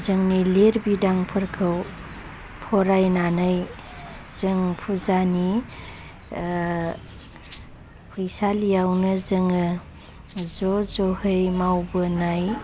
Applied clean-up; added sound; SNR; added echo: none; Rattle (instrument); 11 dB; none.